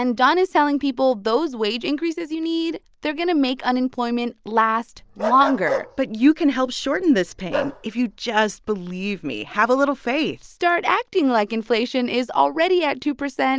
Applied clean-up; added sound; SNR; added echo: none; Bark; 9 dB; none.